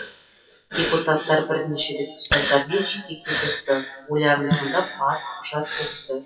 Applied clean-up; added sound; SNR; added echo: classical method WPE with log-MMSE.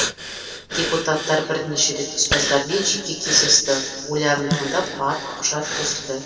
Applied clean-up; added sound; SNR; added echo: none; Breathing; 6 dB; reverberation time 2.6 s.